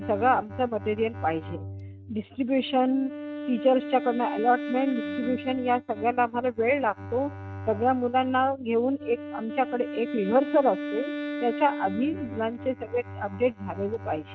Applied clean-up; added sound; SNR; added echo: neural mask model RNNoise.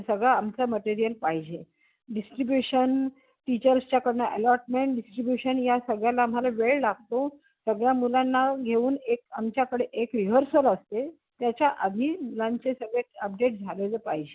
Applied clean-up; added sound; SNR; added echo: none; none; none; none.